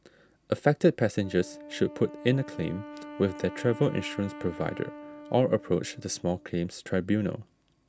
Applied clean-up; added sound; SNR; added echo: none; Wind instrument, woodwind instrument; 16 dB; none.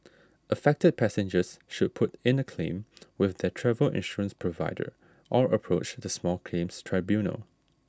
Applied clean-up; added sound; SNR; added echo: none; none; none; none.